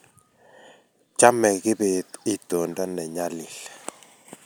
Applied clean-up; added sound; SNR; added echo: none; none; none; none.